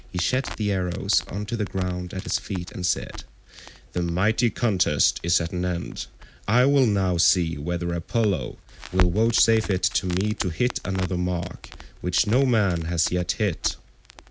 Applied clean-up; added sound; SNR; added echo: none; Crackle; 12 dB; none.